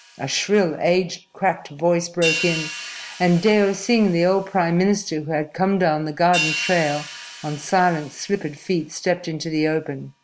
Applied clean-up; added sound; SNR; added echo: none; Hi-hat; 12 dB; none.